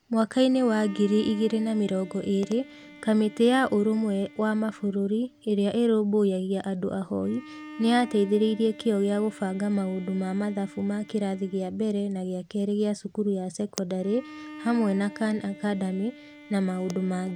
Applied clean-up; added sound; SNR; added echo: none; Bowed string instrument; 20 dB; none.